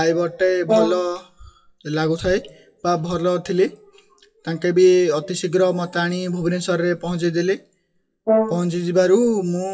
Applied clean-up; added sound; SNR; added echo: classical method WPE with log-MMSE.